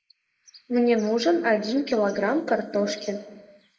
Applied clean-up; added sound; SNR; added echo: neural mask model Resemble Enhance denoiser.